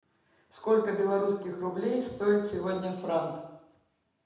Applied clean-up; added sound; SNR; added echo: none; none; none; reverberation time 0.9 s.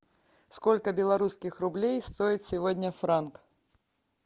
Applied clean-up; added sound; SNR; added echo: none; none; none; none.